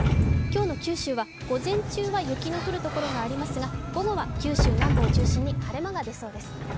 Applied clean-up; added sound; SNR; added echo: none; Sliding door; -3 dB; none.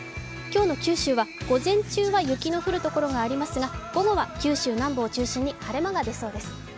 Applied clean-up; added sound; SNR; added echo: none; none; none; none.